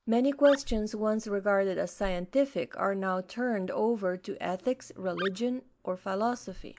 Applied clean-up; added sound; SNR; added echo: neural mask model Resemble Enhance denoiser.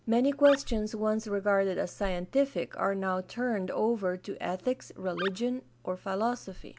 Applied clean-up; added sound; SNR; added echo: none; Animal; 13 dB; none.